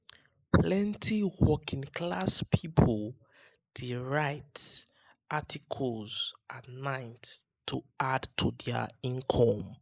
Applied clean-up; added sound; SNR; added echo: neural mask model Resemble Enhance denoiser.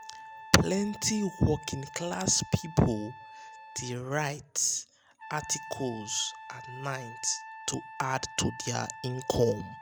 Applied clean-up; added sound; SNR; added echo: none; Trumpet; 15 dB; none.